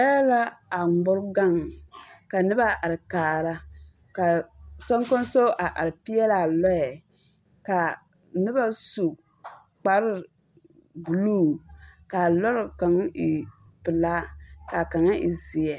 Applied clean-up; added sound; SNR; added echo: none; none; none; none.